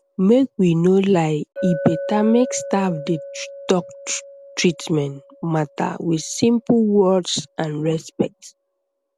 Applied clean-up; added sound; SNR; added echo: none; Chink, clink; 14 dB; none.